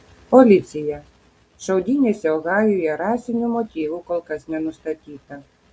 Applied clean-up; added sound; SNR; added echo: none; none; none; none.